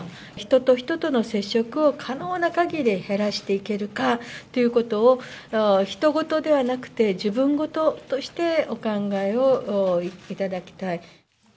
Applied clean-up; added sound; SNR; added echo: none; none; none; none.